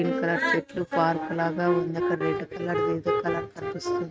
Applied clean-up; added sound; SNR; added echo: neural mask model RNNoise.